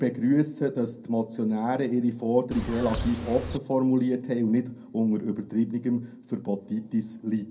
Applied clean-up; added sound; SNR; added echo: none; Bird; 7 dB; reverberation time 0.2 s.